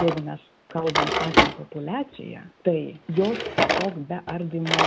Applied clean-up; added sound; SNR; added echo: none; Drawer open or close; -2 dB; none.